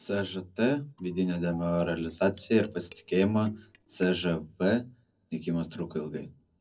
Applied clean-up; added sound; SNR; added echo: neural separator model SepFormer DNS4.